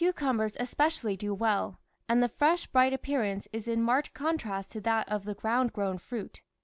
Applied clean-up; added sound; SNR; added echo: none; none; none; none.